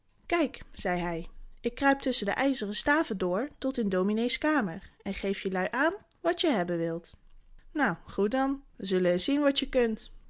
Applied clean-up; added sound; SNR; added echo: none; none; none; none.